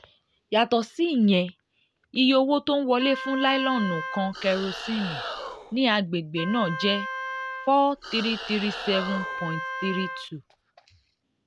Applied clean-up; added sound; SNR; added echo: none; Wind instrument, woodwind instrument + Animal; 9 dB; none.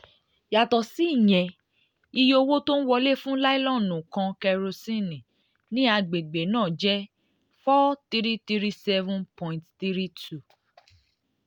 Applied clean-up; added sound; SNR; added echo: none; none; none; none.